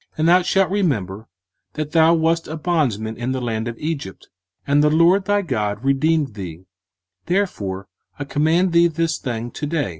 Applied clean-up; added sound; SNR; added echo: none; none; none; none.